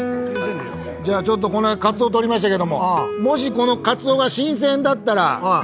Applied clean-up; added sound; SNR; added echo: none; none; none; none.